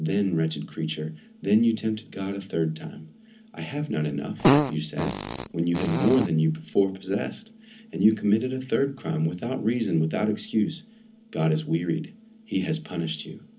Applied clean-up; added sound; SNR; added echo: none; Fart; 0 dB; reverberation time 0.4 s.